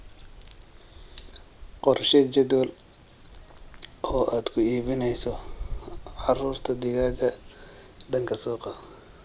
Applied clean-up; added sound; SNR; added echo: none; Bird vocalization, bird call, bird song; 13 dB; none.